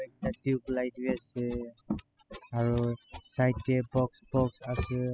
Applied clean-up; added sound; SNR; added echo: classical method spectral subtraction.